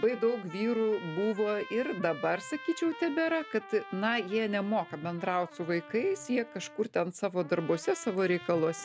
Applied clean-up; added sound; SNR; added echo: none; Trumpet; 16 dB; none.